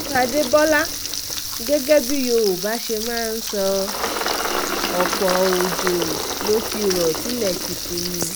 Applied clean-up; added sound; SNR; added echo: none; Frying (food) + Engine; 3 dB; none.